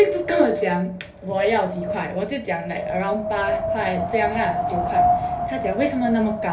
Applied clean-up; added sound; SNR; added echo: none; Wind; 2 dB; reverberation time 0.3 s.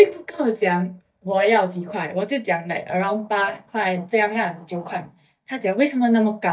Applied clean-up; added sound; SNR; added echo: neural mask model DeepFilterNet 3.